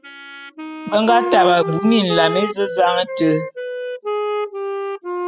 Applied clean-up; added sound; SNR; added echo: classical method spectral subtraction.